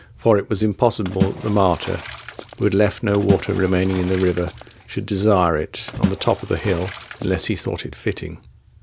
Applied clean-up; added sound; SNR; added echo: none; Water / Splash, splatter; 9 dB; none.